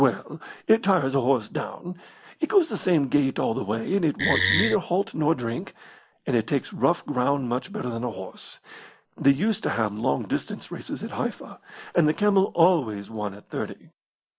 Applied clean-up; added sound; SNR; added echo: none; Wood; -2 dB; none.